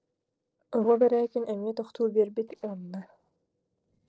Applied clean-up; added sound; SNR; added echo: neural separator model SepFormer DNS4.